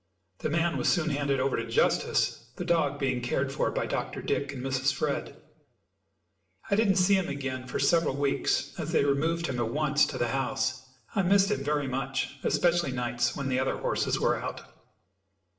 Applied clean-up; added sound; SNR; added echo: none; none; none; reverberation time 0.6 s.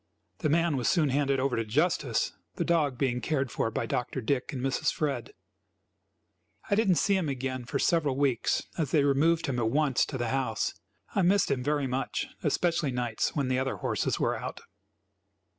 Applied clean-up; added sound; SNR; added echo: none; none; none; none.